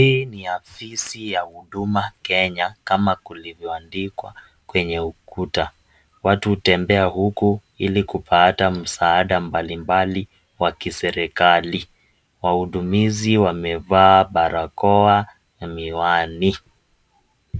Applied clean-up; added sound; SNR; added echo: none; none; none; none.